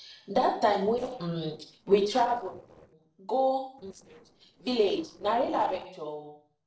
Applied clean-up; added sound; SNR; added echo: neural separator model SepFormer DNS4.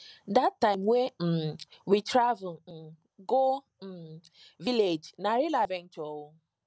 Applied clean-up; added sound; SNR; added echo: none; none; none; none.